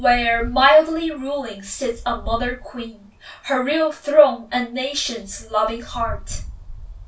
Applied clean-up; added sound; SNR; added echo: none; Wind; 14 dB; reverberation time 0.1 s.